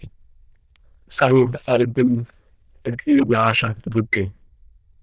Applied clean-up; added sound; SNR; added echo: neural diffusion model UNIVERSE++.